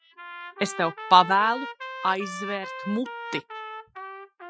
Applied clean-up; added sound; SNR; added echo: classical method Wiener filter.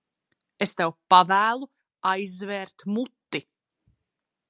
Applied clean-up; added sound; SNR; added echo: none; none; none; none.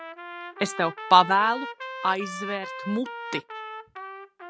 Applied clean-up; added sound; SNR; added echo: none; Trumpet; 11 dB; none.